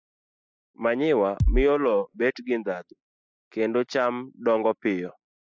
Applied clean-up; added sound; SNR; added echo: classical method spectral subtraction.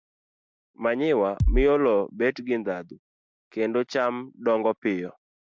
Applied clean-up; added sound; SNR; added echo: none; Bass drum; -3 dB; none.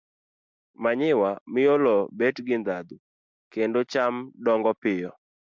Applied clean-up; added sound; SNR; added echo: none; none; none; none.